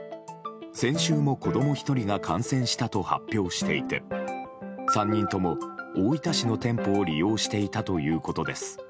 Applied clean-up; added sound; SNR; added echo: none; none; none; none.